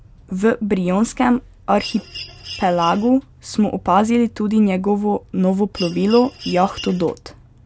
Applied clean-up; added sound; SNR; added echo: none; Mechanisms; 15 dB; none.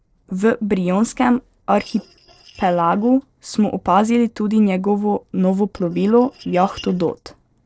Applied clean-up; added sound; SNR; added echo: neural separator model SepFormer DNS4.